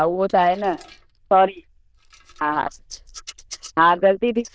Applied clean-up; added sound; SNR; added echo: neural diffusion model UNIVERSE++.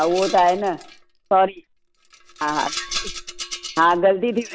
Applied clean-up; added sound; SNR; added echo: none; Rattle; 12 dB; none.